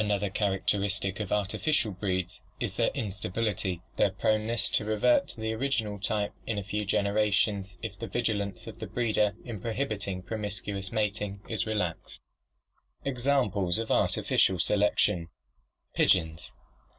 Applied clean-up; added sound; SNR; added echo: none; none; none; none.